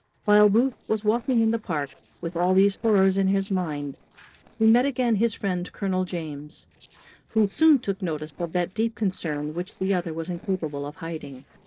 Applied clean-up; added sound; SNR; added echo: neural separator model SepFormer DNS4.